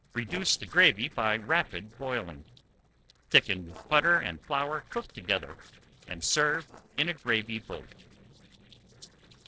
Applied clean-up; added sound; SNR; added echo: neural separator model SepFormer DNS4.